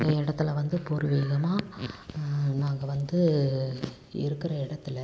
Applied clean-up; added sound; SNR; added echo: none; none; none; none.